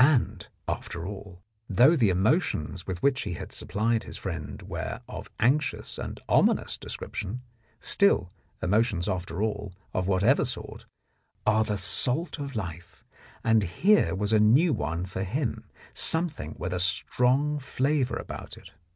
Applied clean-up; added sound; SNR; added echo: none; none; none; none.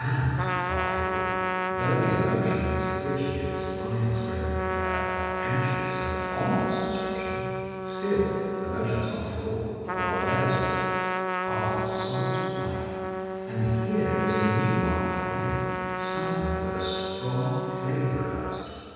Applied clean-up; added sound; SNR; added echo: none; Trumpet; 1 dB; reverberation time 2.1 s.